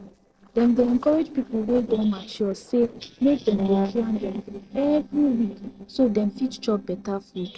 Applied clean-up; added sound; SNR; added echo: neural separator model SepFormer DNS4.